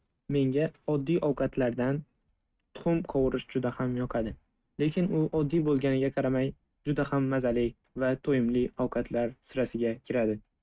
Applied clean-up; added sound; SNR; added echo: neural mask model RNNoise.